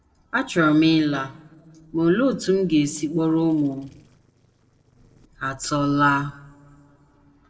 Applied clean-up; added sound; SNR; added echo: neural separator model SepFormer DNS4.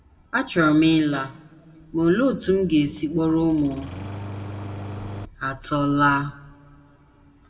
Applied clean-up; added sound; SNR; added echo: none; Engine starting; 11 dB; reverberation time 0.7 s.